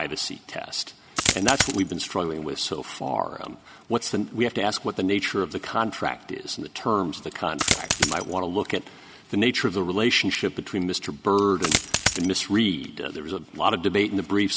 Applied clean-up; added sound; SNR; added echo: none; Coin (dropping); -1 dB; none.